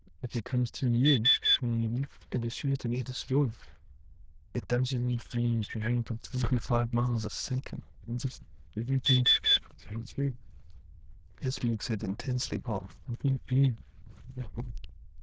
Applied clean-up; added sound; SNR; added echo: neural diffusion model UNIVERSE++.